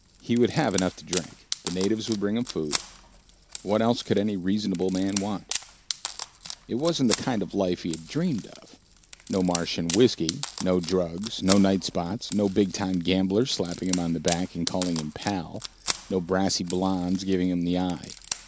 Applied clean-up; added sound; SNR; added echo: none; Wood; 11 dB; none.